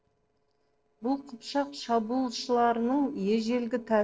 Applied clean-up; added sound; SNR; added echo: neural separator model SepFormer DNS4.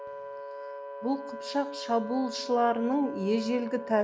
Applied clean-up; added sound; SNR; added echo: none; Wind instrument, woodwind instrument; 10 dB; none.